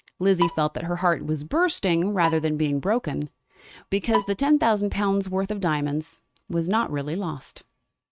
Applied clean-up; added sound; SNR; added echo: neural mask model RNNoise.